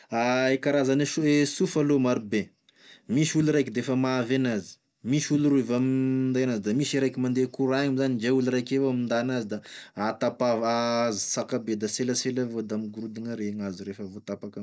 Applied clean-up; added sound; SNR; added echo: none; none; none; none.